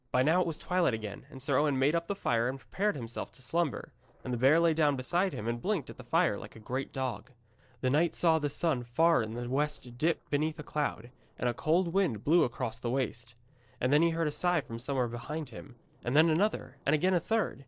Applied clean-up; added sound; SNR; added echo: neural separator model SepFormer DNS4.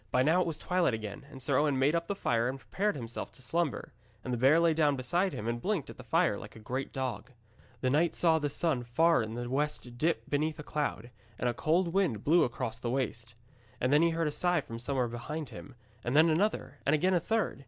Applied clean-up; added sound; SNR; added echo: none; none; none; none.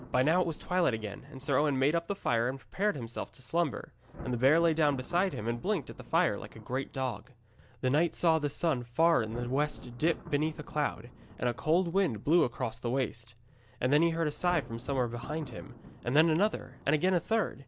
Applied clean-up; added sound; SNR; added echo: none; Thunder; 20 dB; none.